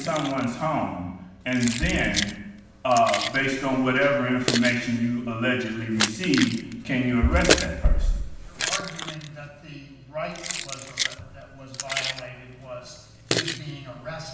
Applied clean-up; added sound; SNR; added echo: none; Keys jangling; 6 dB; reverberation time 1.0 s.